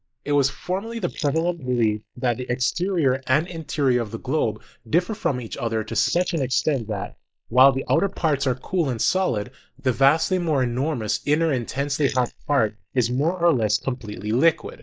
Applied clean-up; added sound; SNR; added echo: neural mask model Resemble Enhance denoiser.